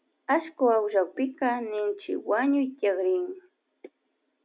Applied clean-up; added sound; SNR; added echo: none; none; none; none.